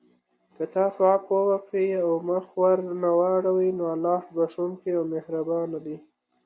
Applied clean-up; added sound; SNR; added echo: none; none; none; none.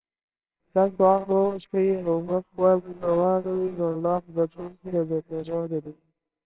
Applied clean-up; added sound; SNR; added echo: neural separator model SepFormer WHAMR!.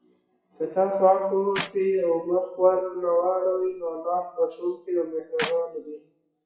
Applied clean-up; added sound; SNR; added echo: classical method WPE with log-MMSE.